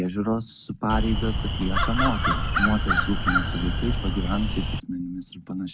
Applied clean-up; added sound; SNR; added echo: none; Crow; -3 dB; none.